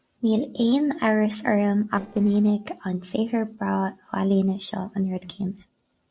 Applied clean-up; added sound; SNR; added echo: neural separator model SepFormer DNS4.